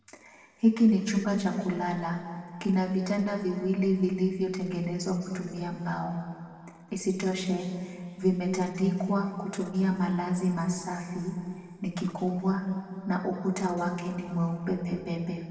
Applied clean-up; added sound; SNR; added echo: none; none; none; reverberation time 2.1 s.